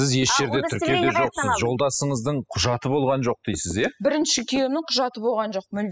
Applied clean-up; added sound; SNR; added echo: classical method spectral subtraction.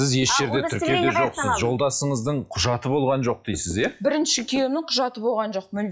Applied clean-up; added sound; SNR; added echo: classical method log-MMSE.